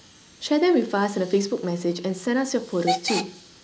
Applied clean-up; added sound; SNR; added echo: neural mask model Resemble Enhance denoiser.